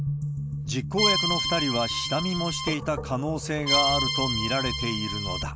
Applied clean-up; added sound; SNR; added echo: none; Accordion; -1 dB; none.